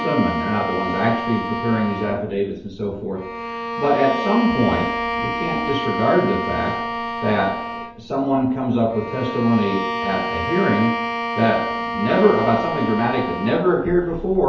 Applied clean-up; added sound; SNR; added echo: none; Bowed string instrument; 5 dB; reverberation time 2.2 s.